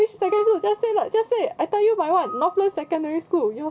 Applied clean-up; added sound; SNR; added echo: none; Screech / Glass; 18 dB; none.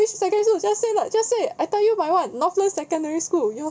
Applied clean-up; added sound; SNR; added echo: none; none; none; none.